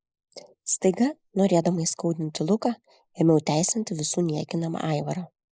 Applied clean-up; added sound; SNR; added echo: neural mask model Resemble Enhance denoiser.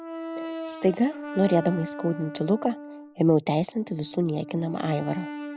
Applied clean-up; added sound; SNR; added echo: none; Brass instrument; 11 dB; none.